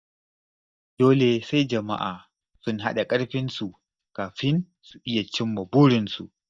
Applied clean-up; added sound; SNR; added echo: neural mask model DeepFilterNet 3.